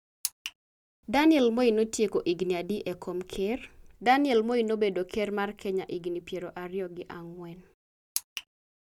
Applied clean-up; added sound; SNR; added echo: none; none; none; none.